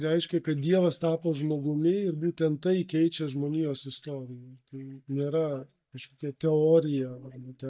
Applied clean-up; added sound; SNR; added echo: neural mask model DeepFilterNet 3.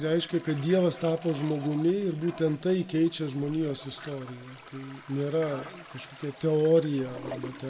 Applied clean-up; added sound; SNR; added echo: none; Toilet flush; 16 dB; reverberation time 1.0 s.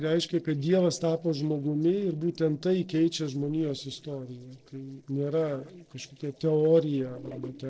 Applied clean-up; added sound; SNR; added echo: neural separator model SepFormer DNS4.